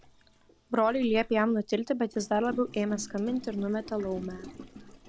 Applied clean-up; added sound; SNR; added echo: none; Gurgling; 15 dB; none.